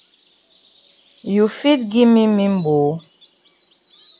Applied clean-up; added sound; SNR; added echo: none; Insect; 17 dB; none.